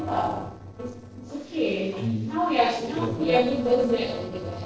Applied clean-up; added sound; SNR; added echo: neural separator model SepFormer DNS4.